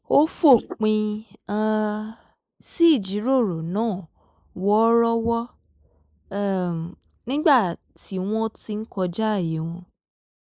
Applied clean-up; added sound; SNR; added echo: neural mask model Resemble Enhance denoiser.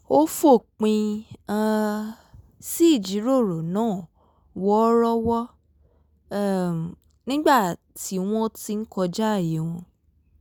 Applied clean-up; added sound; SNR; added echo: none; none; none; none.